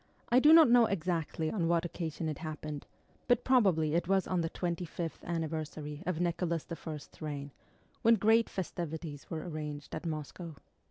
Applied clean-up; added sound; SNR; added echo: none; none; none; none.